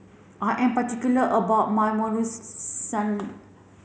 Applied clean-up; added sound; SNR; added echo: none; none; none; none.